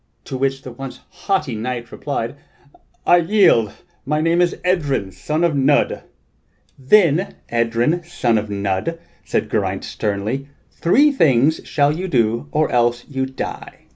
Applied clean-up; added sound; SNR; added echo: none; none; none; none.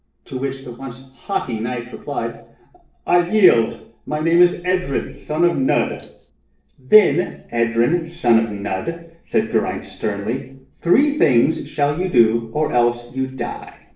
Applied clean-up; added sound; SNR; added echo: neural separator model SepFormer DNS4.